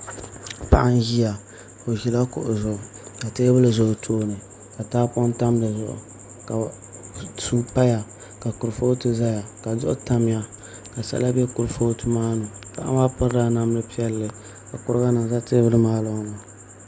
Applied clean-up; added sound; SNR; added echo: none; none; none; none.